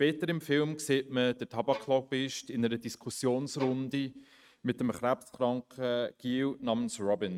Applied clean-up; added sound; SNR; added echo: neural mask model RNNoise.